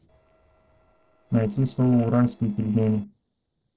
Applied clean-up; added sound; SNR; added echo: neural separator model SepFormer DNS4.